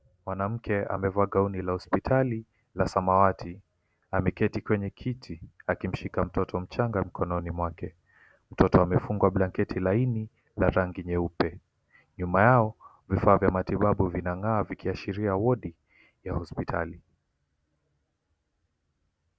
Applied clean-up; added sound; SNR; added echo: none; none; none; none.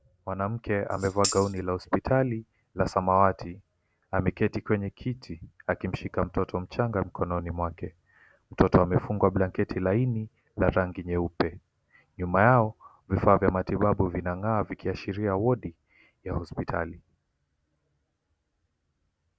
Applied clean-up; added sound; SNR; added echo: none; Tambourine; 8 dB; none.